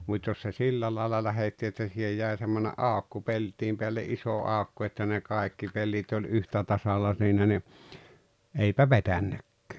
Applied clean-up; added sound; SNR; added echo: none; none; none; none.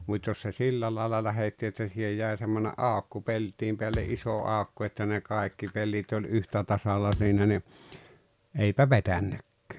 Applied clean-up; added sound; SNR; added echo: none; Thump, thud; 10 dB; none.